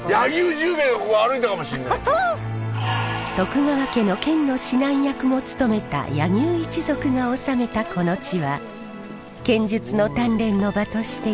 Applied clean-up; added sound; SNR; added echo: none; none; none; none.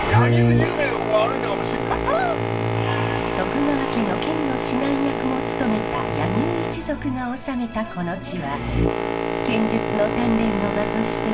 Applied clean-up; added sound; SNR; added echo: none; Boat, Water vehicle; -1 dB; reverberation time 0.2 s.